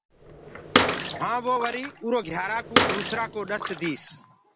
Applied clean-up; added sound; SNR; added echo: none; Bathtub (filling or washing) / Water / Splash, splatter; -2 dB; none.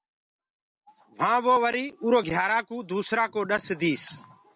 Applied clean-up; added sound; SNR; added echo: none; none; none; none.